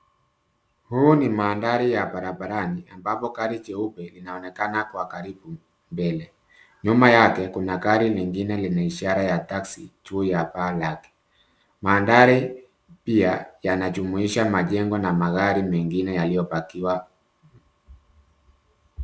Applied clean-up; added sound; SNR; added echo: none; none; none; none.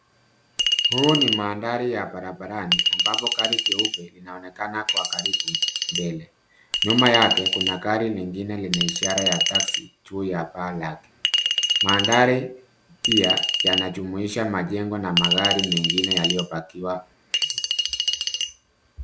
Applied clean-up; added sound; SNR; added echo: none; Chink, clink; -1 dB; none.